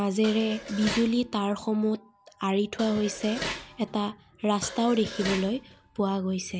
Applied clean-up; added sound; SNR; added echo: none; Dishes, pots, and pans; 11 dB; none.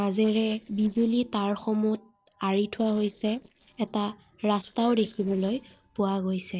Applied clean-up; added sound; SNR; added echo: neural separator model SepFormer DNS4.